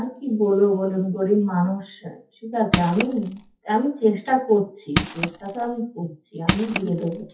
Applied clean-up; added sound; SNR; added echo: classical method WPE with log-MMSE.